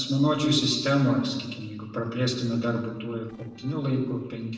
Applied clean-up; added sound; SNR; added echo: neural separator model SepFormer DNS4.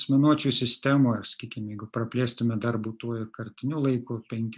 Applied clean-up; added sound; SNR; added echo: none; none; none; none.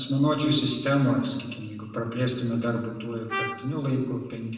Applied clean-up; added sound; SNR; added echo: none; Trumpet; 9 dB; reverberation time 1.0 s.